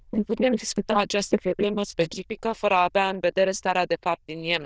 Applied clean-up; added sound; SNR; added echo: neural diffusion model UNIVERSE++.